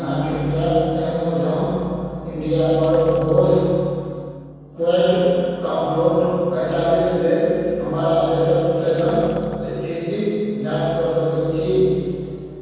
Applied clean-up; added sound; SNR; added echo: none; Shatter; 19 dB; reverberation time 2.1 s.